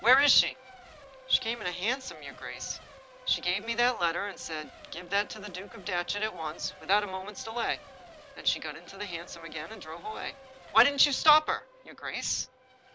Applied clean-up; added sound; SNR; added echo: none; Race car, auto racing / Accelerating, revving, vroom / Mechanisms; 20 dB; none.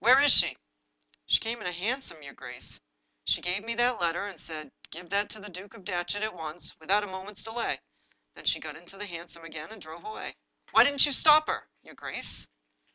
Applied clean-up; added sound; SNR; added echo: none; none; none; none.